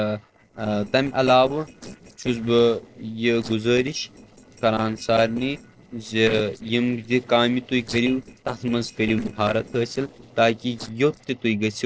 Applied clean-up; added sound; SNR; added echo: neural separator model SepFormer DNS4.